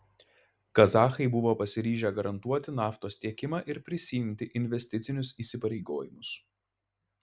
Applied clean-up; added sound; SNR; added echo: none; none; none; none.